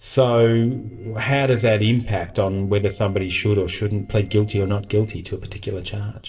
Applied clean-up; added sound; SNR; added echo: neural separator model SepFormer DNS4.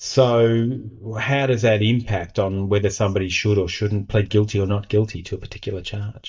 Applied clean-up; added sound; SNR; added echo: neural mask model DeepFilterNet 3.